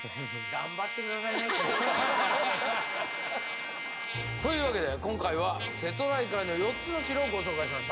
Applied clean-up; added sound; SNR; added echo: none; Trumpet; 6 dB; none.